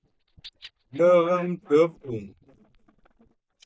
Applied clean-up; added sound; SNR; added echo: neural mask model DeepFilterNet 3.